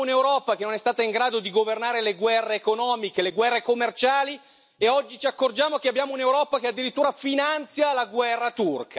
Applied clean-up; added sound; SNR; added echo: none; none; none; none.